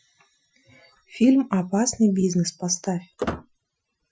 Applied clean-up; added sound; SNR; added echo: classical method Wiener filter.